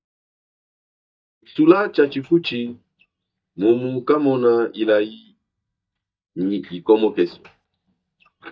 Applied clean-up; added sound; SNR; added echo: neural mask model DeepFilterNet 3.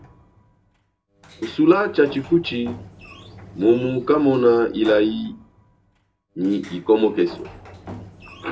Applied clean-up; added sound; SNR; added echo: none; Sliding door; 19 dB; reverberation time 0.2 s.